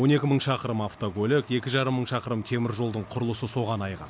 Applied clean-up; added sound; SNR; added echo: none; none; none; none.